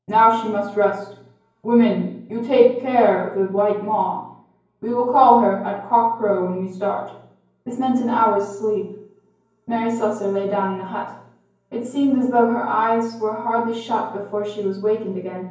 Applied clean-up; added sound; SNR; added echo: none; none; none; reverberation time 0.9 s.